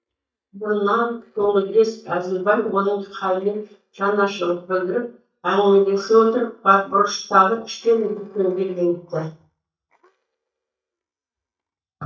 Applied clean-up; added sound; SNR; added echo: neural mask model DeepFilterNet 3.